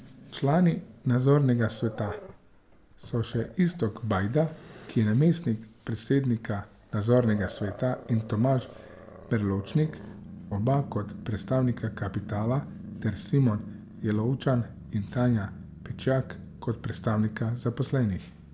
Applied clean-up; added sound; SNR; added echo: none; Growling; 16 dB; none.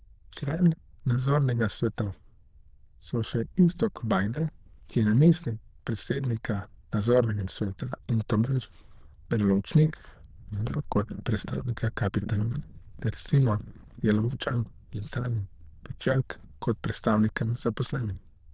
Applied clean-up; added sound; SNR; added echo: neural diffusion model UNIVERSE++.